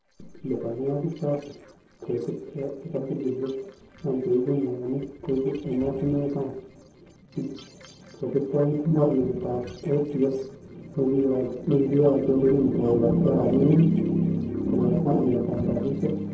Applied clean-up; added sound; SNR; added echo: neural separator model SepFormer DNS4.